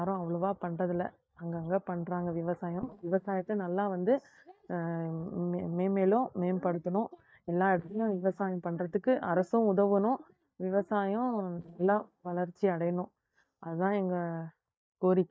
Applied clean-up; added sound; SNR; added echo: neural mask model DeepFilterNet 3.